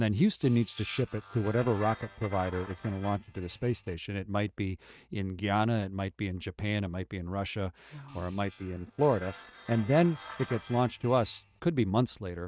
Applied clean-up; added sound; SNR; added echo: neural mask model RNNoise.